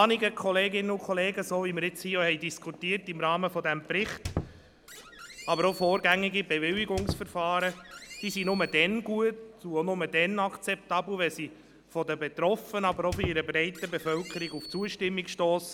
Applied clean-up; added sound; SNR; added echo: none; Squeak; 12 dB; none.